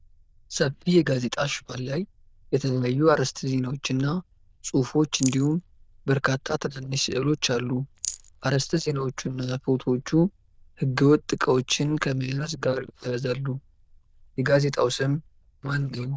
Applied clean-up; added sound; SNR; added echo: neural diffusion model UNIVERSE++.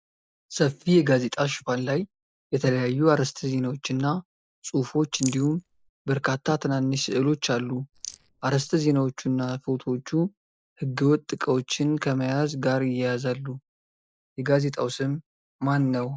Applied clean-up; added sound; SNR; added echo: neural mask model Resemble Enhance denoiser.